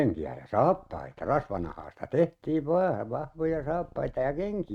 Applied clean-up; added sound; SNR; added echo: neural mask model RNNoise.